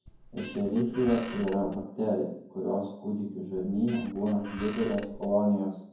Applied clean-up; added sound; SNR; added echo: none; Squeak; 15 dB; reverberation time 0.9 s.